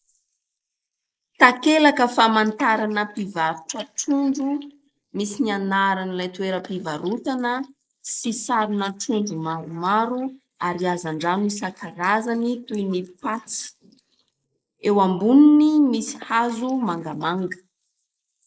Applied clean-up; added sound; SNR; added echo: neural mask model Resemble Enhance denoiser.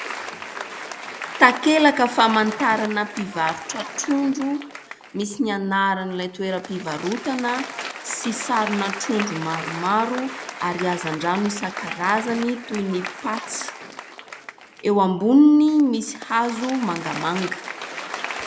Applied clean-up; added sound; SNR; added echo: none; Applause; 11 dB; none.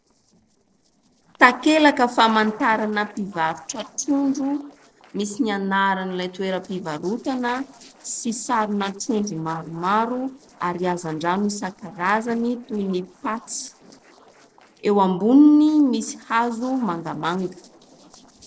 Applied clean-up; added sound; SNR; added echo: neural separator model SepFormer DNS4.